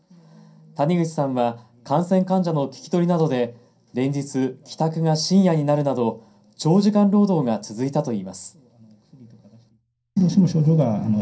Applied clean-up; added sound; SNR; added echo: none; none; none; reverberation time 0.3 s.